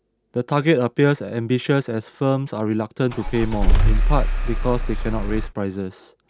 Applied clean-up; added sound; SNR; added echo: none; Engine starting / Car; -4 dB; none.